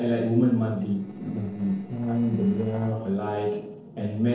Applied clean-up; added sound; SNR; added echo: neural separator model SepFormer DNS4.